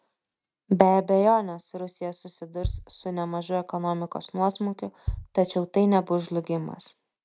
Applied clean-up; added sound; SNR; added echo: neural mask model RNNoise.